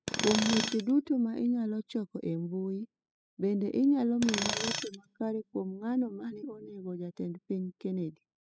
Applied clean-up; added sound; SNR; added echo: classical method spectral subtraction.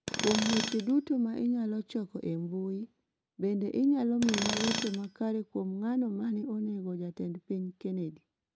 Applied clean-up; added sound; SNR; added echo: none; Tools; 4 dB; none.